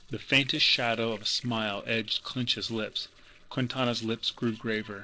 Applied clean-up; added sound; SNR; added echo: neural separator model SepFormer DNS4.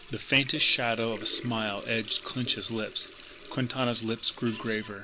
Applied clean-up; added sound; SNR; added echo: none; Water tap, faucet; 14 dB; none.